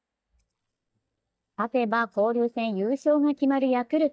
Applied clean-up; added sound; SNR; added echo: neural mask model DeepFilterNet 3.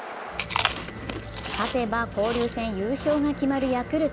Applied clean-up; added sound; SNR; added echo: none; Chewing, mastication; 6 dB; none.